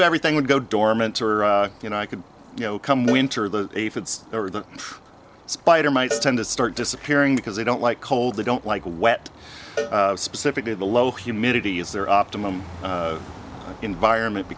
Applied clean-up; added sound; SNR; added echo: none; Cowbell; 15 dB; none.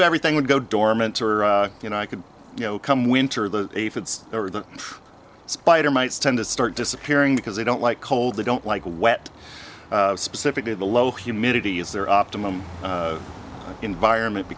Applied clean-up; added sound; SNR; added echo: none; none; none; none.